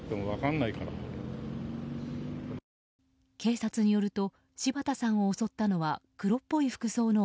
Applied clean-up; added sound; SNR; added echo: none; none; none; none.